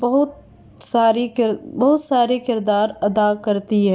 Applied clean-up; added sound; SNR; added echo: none; none; none; none.